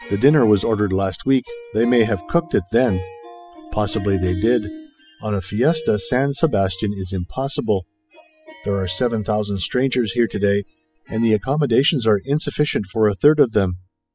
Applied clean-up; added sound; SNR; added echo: classical method spectral subtraction.